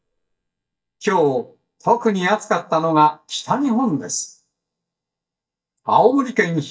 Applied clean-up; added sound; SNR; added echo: neural mask model DeepFilterNet 3.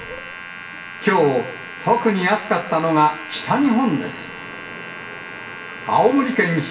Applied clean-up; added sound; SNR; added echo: none; Domestic sounds, home sounds; 14 dB; reverberation time 0.7 s.